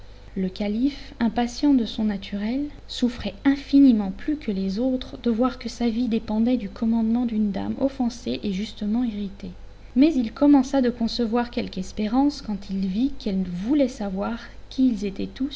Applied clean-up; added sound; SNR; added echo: none; none; none; none.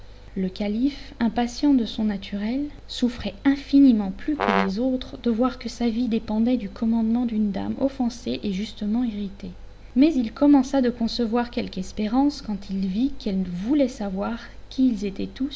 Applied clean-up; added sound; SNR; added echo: none; Brass instrument; 4 dB; none.